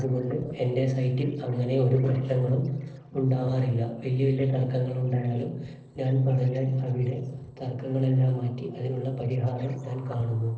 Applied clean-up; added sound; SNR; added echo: neural separator model SepFormer DNS4.